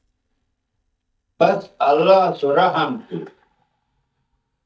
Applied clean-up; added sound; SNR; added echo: neural mask model DeepFilterNet 3.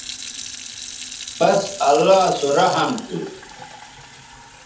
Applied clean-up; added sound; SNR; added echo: none; Fill (with liquid) / Sink (filling or washing); 13 dB; reverberation time 0.7 s.